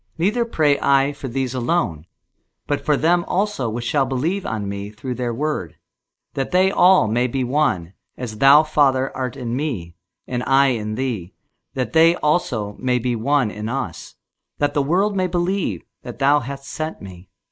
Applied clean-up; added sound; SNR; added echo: neural mask model Resemble Enhance denoiser.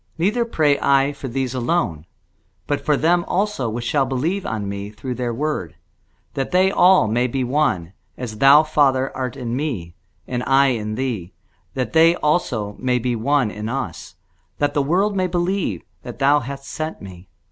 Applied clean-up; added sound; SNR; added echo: none; none; none; none.